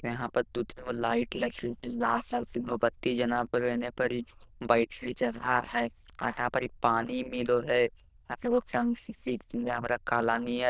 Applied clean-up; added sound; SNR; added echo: neural diffusion model UNIVERSE++.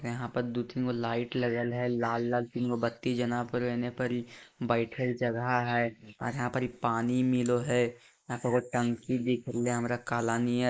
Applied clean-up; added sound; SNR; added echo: neural mask model Resemble Enhance denoiser.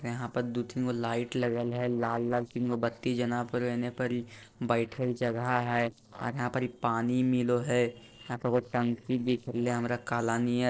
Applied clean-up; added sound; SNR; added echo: neural separator model SepFormer DNS4.